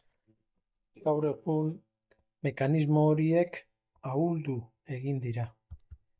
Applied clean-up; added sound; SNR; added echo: neural mask model DeepFilterNet 3.